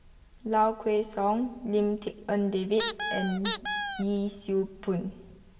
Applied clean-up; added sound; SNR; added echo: none; Squeak; -4 dB; reverberation time 0.9 s.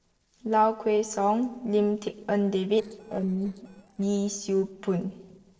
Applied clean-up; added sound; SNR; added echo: neural separator model SepFormer DNS4.